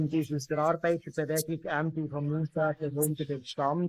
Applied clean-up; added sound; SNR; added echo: neural mask model Resemble Enhance denoiser.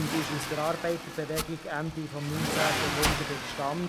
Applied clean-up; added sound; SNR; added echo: none; Domestic sounds, home sounds + Accelerating, revving, vroom; 0 dB; none.